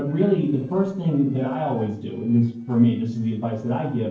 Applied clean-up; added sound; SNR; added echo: neural separator model SepFormer DNS4.